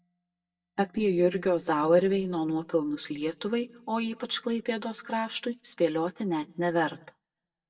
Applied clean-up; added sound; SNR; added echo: neural mask model DeepFilterNet 3.